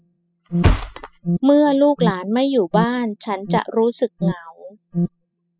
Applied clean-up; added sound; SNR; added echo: classical method spectral subtraction.